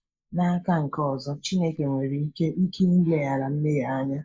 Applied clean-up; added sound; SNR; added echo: neural mask model Resemble Enhance denoiser.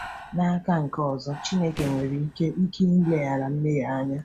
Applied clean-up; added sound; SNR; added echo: none; Fireworks + Breathing; 17 dB; none.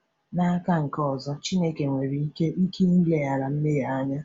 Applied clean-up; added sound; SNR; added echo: none; none; none; none.